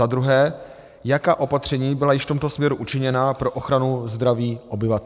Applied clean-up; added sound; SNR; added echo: none; none; none; none.